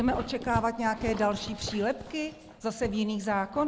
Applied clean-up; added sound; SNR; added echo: none; Dog; 11 dB; none.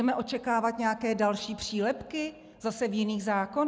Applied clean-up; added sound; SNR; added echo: none; none; none; none.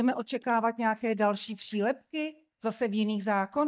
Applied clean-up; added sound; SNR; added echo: neural mask model DeepFilterNet 3.